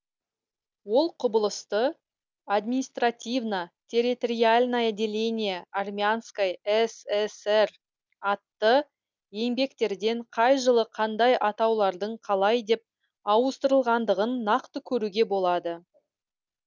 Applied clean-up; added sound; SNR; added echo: none; none; none; none.